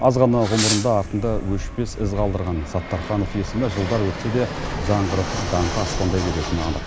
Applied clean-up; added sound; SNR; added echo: none; Fixed-wing aircraft, airplane + Fireworks; 6 dB; none.